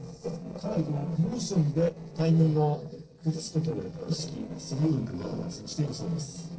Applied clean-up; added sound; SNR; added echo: neural separator model SepFormer DNS4.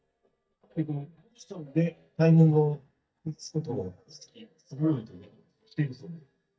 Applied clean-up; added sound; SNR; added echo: neural mask model DeepFilterNet 3.